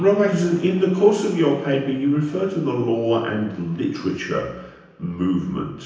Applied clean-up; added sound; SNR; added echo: none; none; none; reverberation time 0.9 s.